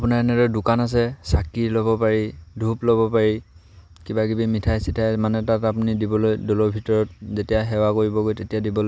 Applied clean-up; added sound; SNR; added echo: none; none; none; none.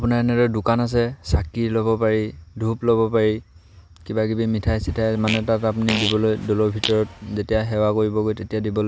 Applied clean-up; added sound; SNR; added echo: none; Fart; 9 dB; none.